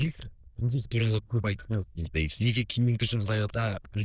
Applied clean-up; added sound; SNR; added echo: neural diffusion model UNIVERSE++.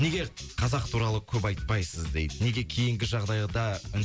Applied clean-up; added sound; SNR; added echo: none; none; none; none.